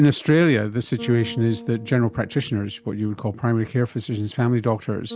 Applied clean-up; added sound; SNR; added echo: none; Bass guitar; 20 dB; none.